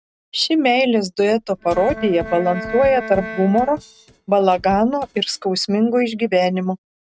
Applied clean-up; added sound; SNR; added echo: neural mask model RNNoise.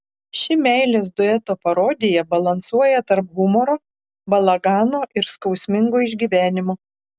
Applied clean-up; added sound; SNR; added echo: none; none; none; none.